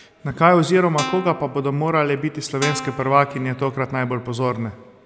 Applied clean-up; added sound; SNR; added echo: none; Guitar; 11 dB; none.